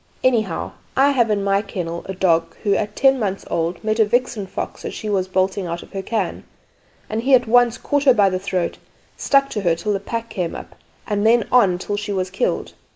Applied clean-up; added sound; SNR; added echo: none; none; none; none.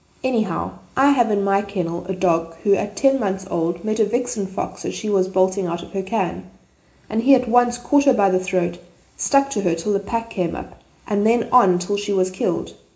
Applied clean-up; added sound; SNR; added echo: none; none; none; reverberation time 0.4 s.